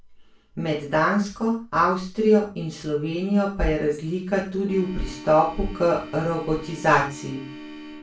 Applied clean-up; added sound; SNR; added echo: none; Organ; 15 dB; reverberation time 0.3 s.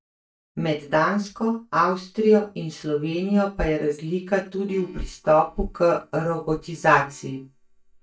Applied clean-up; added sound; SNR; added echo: neural mask model DeepFilterNet 3.